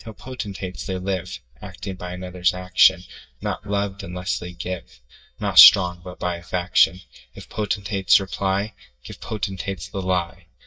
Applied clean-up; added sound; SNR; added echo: neural mask model DeepFilterNet 3.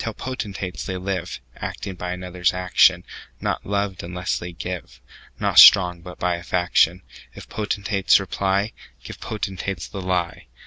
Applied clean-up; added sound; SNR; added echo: none; none; none; none.